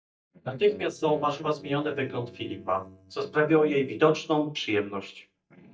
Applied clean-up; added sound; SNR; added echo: neural mask model DeepFilterNet 3.